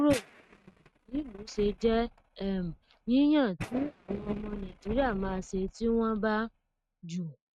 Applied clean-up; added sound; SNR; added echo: neural mask model RNNoise.